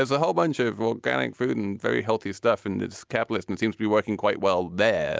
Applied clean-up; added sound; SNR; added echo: none; none; none; none.